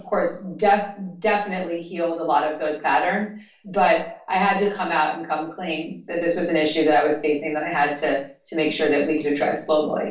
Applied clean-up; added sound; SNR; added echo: none; none; none; reverberation time 0.3 s.